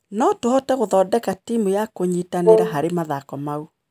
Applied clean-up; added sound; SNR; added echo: none; Wind instrument, woodwind instrument; -4 dB; none.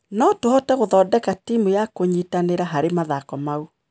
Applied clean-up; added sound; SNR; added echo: none; none; none; none.